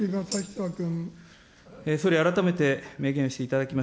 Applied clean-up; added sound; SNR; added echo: none; Tambourine; 15 dB; none.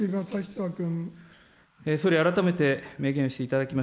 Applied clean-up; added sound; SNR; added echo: neural mask model Resemble Enhance denoiser.